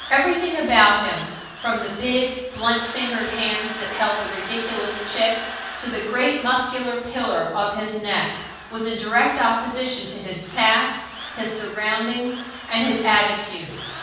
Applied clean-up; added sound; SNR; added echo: none; Drill; 13 dB; reverberation time 1.2 s.